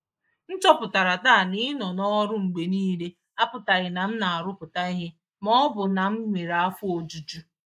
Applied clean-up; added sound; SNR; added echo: neural mask model Resemble Enhance denoiser.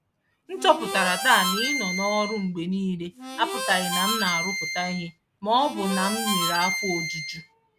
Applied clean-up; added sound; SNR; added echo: none; Harmonica; 3 dB; none.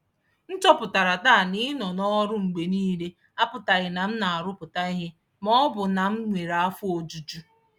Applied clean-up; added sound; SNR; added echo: none; none; none; none.